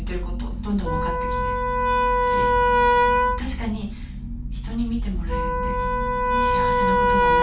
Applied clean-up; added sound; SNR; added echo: none; Wind instrument, woodwind instrument; -5 dB; reverberation time 0.3 s.